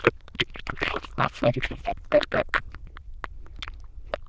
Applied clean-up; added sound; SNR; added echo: neural diffusion model UNIVERSE++.